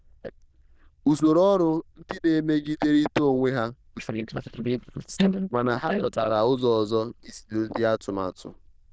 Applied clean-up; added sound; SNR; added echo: neural diffusion model UNIVERSE++.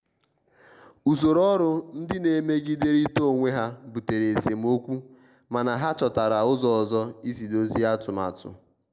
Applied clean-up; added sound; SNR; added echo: none; none; none; none.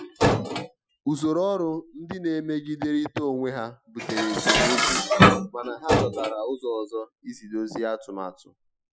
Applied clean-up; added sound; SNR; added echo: classical method Wiener filter.